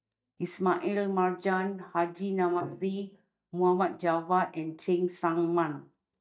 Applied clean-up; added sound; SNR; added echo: neural mask model DeepFilterNet 3.